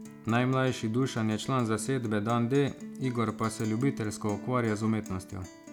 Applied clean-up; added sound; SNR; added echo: none; Guitar; 15 dB; none.